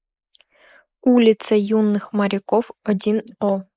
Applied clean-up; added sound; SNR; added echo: neural mask model Resemble Enhance denoiser.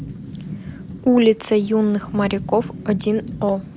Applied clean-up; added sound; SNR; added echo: none; Rain / Thunderstorm; 12 dB; none.